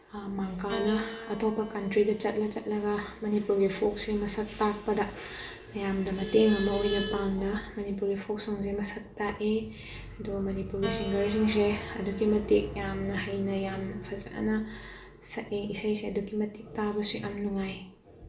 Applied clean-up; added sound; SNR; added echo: none; Piano; 17 dB; reverberation time 0.4 s.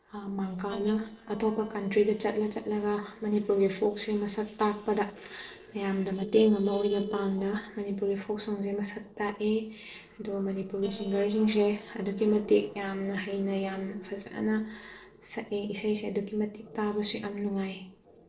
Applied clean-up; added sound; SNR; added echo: neural separator model SepFormer DNS4.